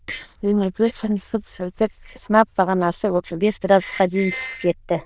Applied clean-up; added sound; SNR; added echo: neural diffusion model UNIVERSE++.